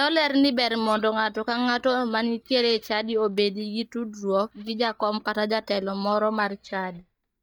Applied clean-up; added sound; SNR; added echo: neural mask model DeepFilterNet 3.